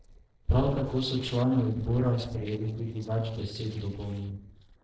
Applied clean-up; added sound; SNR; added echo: neural separator model SepFormer DNS4.